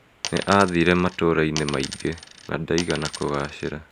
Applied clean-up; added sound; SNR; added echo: none; Coin (dropping); 12 dB; none.